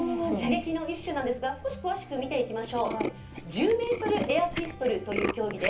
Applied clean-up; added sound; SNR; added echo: none; Tools; 8 dB; reverberation time 0.3 s.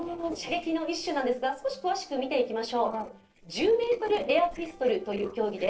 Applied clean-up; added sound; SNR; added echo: neural separator model SepFormer DNS4.